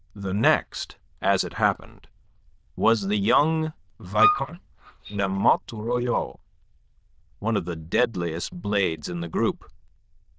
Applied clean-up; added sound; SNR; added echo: neural diffusion model UNIVERSE++.